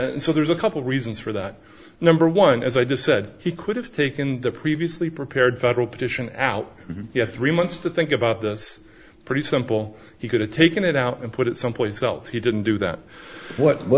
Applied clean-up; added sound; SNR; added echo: none; none; none; none.